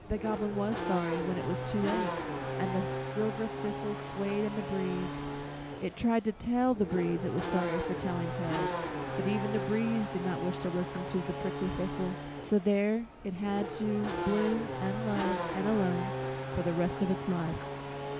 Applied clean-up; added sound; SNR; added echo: none; Race car, auto racing / Accelerating, revving, vroom; 4 dB; none.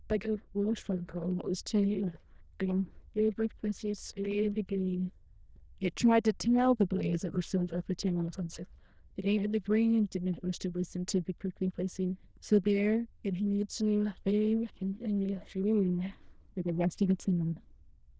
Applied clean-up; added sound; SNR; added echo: neural diffusion model UNIVERSE++.